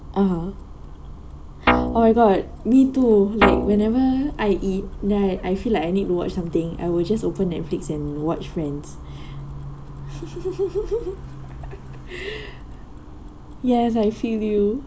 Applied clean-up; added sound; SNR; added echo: none; Guitar; 1 dB; none.